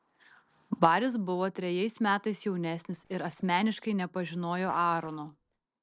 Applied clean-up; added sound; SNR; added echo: neural separator model SepFormer DNS4.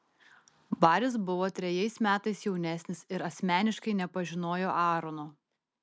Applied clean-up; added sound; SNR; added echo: none; none; none; none.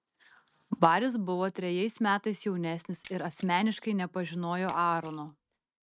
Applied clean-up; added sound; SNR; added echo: neural mask model RNNoise.